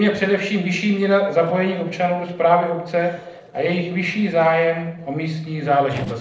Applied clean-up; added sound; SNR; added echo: neural separator model SepFormer DNS4.